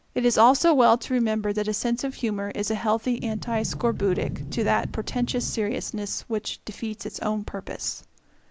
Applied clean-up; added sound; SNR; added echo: none; Sliding door; 10 dB; none.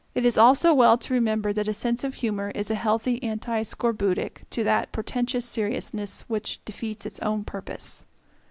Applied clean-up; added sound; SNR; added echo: none; none; none; none.